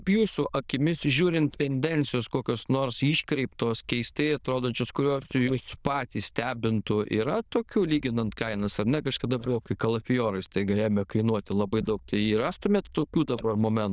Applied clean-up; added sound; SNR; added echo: neural diffusion model UNIVERSE++.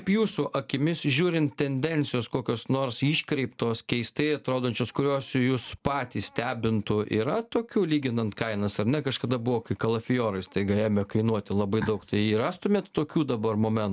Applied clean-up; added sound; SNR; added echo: none; none; none; none.